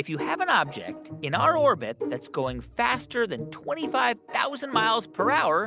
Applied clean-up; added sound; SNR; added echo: none; none; none; none.